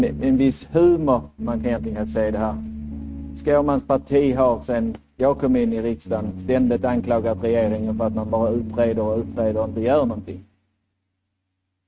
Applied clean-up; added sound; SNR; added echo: neural mask model RNNoise.